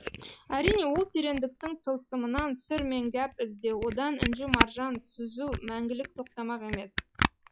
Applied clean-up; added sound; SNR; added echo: classical method log-MMSE.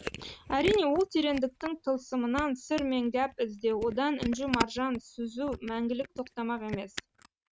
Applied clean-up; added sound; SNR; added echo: neural mask model RNNoise.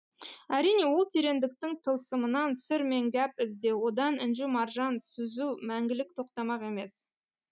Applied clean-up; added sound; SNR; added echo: none; none; none; none.